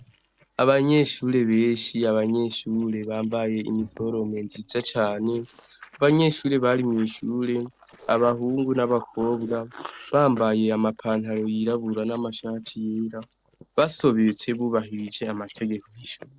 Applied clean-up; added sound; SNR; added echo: neural separator model SepFormer DNS4.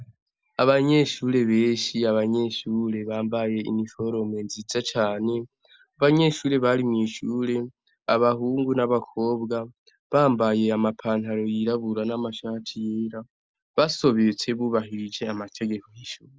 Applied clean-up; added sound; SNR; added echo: none; none; none; none.